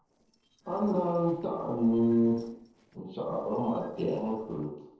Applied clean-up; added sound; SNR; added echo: neural separator model SepFormer DNS4.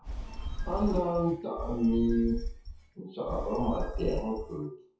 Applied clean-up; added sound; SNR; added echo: classical method WPE with log-MMSE.